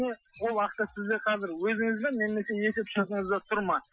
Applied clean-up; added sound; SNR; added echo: classical method Wiener filter.